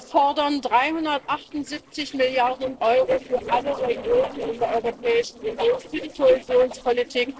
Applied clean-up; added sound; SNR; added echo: neural separator model SepFormer DNS4.